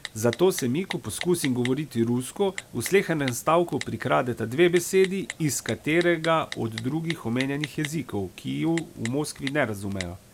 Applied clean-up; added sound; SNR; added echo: none; Typing; 15 dB; none.